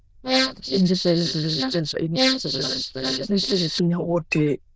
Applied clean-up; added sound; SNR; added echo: neural diffusion model UNIVERSE++.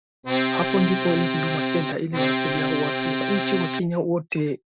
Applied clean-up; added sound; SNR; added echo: none; Accordion; -3 dB; none.